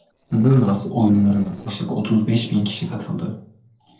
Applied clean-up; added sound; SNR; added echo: neural separator model SepFormer DNS4.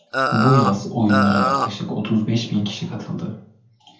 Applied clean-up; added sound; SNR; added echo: none; Burping, eructation; 0 dB; reverberation time 0.5 s.